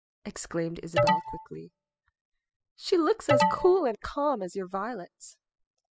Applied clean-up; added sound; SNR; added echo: classical method spectral subtraction.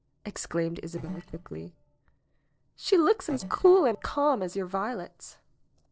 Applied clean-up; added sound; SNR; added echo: neural separator model SepFormer DNS4.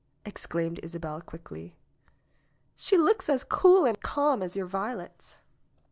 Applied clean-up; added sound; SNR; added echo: none; none; none; none.